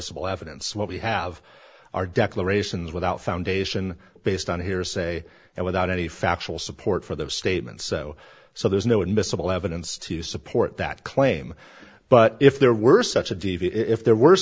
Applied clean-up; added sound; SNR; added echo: none; none; none; none.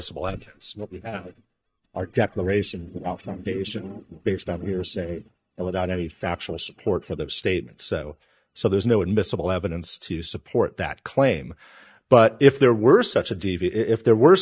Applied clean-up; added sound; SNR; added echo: neural mask model DeepFilterNet 3.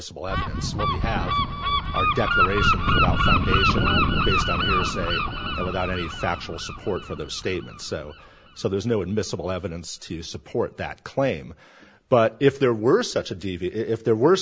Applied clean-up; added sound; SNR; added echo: none; Gull, seagull; 0 dB; none.